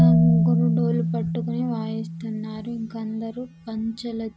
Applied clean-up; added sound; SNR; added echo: none; Marimba, xylophone; -5 dB; none.